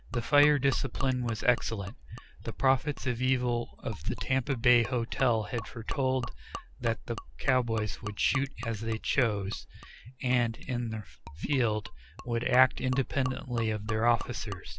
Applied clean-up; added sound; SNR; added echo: none; Gurgling / Liquid; 15 dB; none.